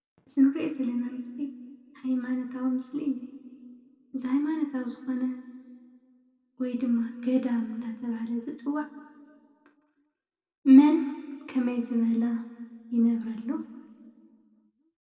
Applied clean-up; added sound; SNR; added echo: none; none; none; reverberation time 1.9 s.